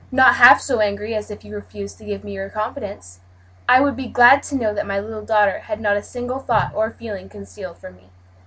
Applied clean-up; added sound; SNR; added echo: none; none; none; none.